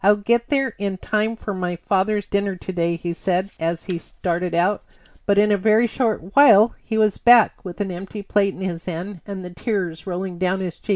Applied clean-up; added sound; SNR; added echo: none; none; none; none.